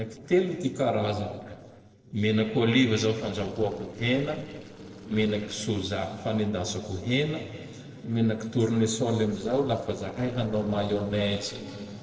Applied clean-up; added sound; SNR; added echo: neural separator model SepFormer DNS4.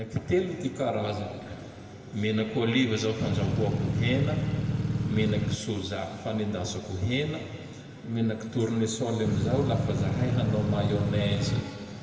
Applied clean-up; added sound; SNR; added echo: none; Engine / Truck / Car; -1 dB; reverberation time 2.3 s.